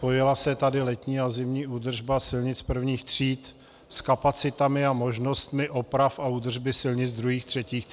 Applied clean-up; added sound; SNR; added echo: none; none; none; none.